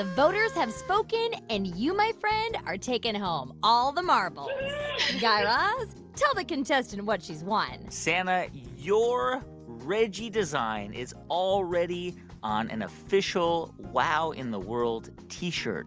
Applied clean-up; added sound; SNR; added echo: none; none; none; none.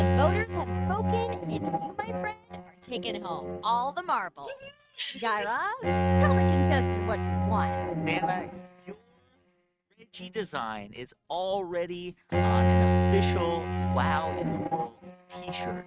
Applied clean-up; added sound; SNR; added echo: neural mask model RNNoise.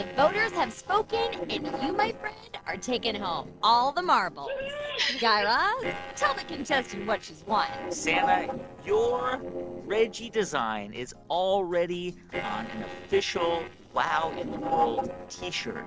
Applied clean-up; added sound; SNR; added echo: neural separator model SepFormer DNS4.